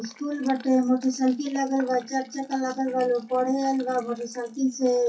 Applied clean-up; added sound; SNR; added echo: classical method WPE with log-MMSE.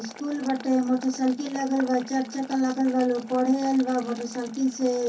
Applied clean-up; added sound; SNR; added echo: none; Boiling; 18 dB; reverberation time 0.3 s.